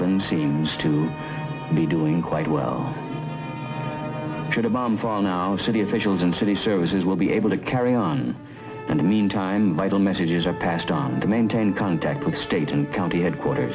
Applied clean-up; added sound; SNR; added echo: none; none; none; none.